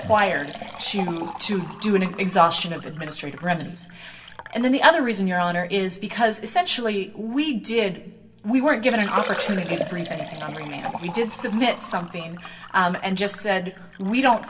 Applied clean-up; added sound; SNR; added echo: none; Liquid; 13 dB; reverberation time 0.2 s.